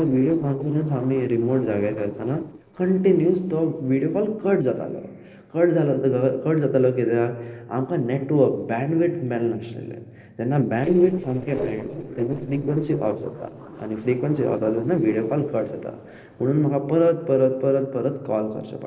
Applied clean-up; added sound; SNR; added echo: neural separator model SepFormer DNS4.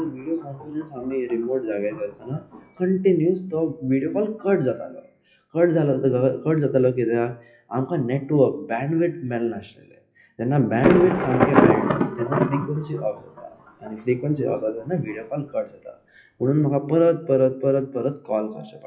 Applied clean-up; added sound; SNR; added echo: classical method WPE with log-MMSE.